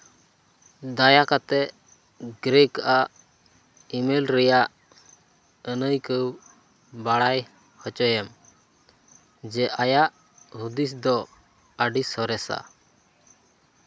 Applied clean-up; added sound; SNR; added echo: none; none; none; none.